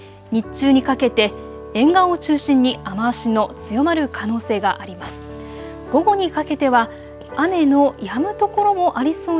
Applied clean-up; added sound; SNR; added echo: none; none; none; none.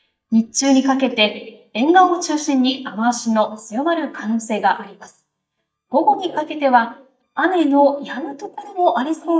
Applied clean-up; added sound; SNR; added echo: neural mask model DeepFilterNet 3.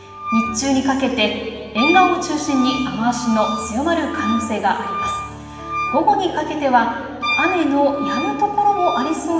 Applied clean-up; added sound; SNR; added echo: none; Wind instrument, woodwind instrument; 8 dB; reverberation time 1.7 s.